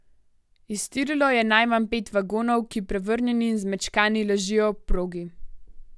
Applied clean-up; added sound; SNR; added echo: none; none; none; none.